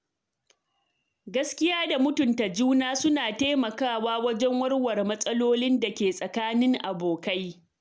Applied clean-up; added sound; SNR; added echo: none; none; none; none.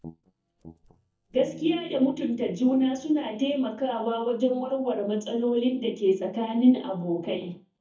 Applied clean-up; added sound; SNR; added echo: neural mask model DeepFilterNet 3.